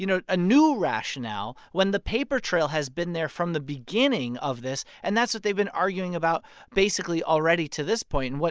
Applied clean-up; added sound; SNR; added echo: none; none; none; none.